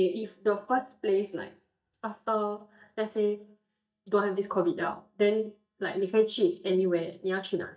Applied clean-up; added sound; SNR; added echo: neural mask model DeepFilterNet 3.